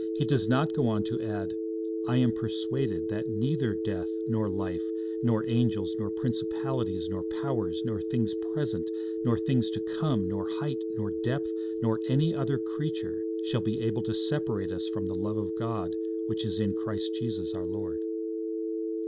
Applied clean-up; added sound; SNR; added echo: none; Telephone; 0 dB; none.